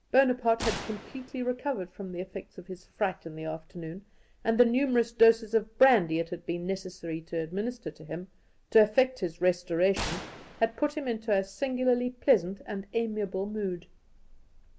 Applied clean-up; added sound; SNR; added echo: none; Gunshot, gunfire; 14 dB; none.